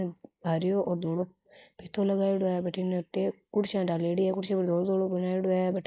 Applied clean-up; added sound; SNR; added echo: neural mask model Resemble Enhance denoiser.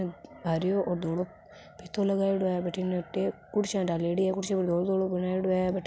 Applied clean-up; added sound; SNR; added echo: none; none; none; none.